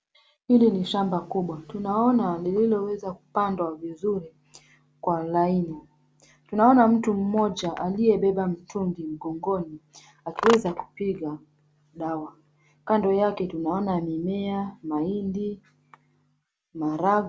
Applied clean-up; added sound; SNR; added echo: none; none; none; none.